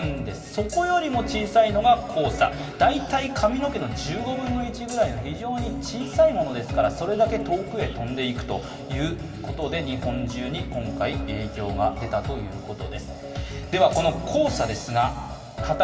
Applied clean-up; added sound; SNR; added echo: none; Rattle (instrument); 19 dB; reverberation time 2.1 s.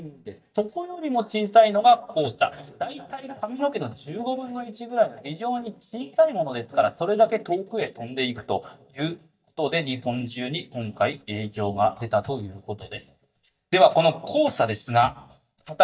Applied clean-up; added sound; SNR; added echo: neural mask model DeepFilterNet 3.